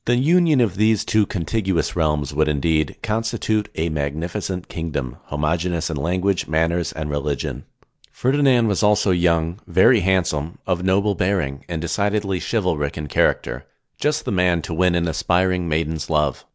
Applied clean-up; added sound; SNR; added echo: none; none; none; none.